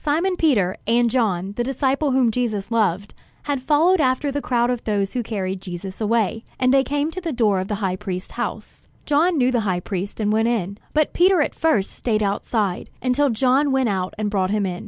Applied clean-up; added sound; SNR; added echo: none; none; none; none.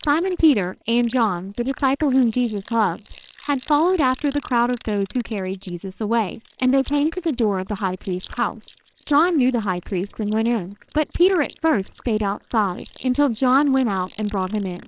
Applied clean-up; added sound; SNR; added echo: neural separator model SepFormer WHAMR!.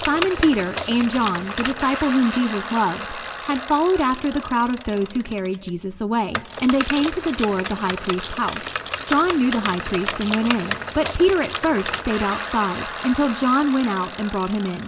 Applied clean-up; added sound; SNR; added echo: none; Bicycle; 8 dB; reverberation time 0.5 s.